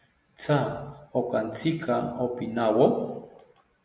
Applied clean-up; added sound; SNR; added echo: none; none; none; none.